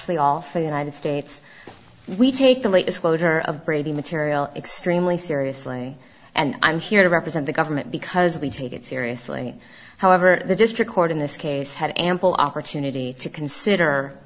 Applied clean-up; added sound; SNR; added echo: none; none; none; none.